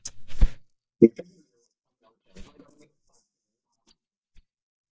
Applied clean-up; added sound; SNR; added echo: neural mask model DeepFilterNet 3.